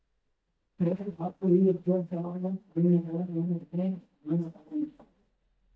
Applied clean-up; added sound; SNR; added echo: neural mask model DeepFilterNet 3.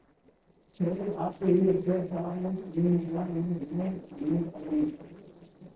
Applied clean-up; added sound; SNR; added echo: neural separator model SepFormer DNS4.